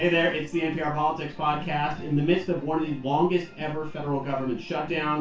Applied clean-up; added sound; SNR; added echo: none; none; none; reverberation time 0.2 s.